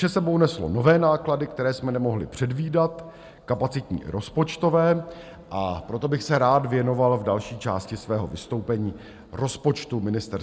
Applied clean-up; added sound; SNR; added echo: none; none; none; none.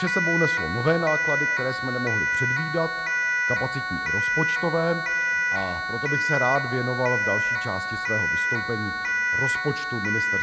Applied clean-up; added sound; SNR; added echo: none; Siren; -3 dB; none.